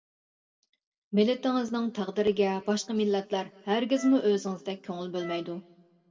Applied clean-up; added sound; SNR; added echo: none; Wind instrument, woodwind instrument; 18 dB; reverberation time 0.9 s.